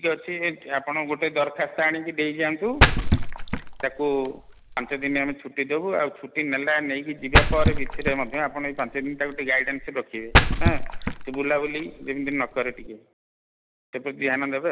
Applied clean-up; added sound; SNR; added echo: none; Splash, splatter; -3 dB; none.